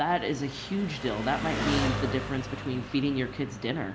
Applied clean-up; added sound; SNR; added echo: none; Engine; 5 dB; none.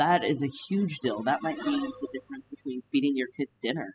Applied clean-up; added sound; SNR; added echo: classical method spectral subtraction.